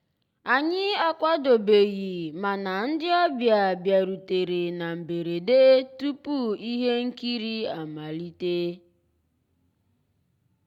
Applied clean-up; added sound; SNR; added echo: none; none; none; none.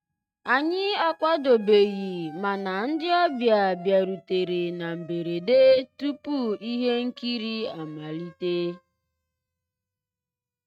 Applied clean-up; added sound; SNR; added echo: neural mask model RNNoise.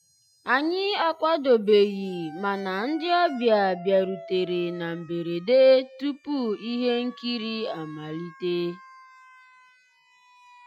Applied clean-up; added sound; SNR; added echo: classical method Wiener filter.